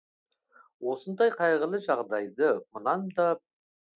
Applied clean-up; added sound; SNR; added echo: none; none; none; none.